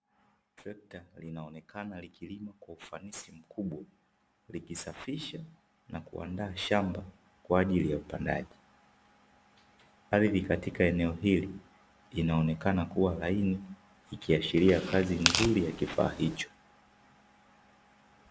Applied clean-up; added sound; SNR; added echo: none; Tearing; 2 dB; none.